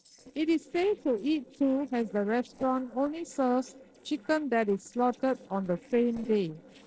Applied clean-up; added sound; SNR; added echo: neural separator model SepFormer DNS4.